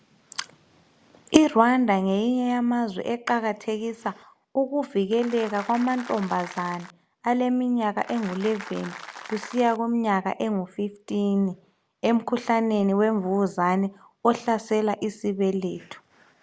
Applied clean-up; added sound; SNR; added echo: none; Applause; 15 dB; none.